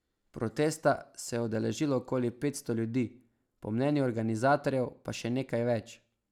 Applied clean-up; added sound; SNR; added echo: none; none; none; none.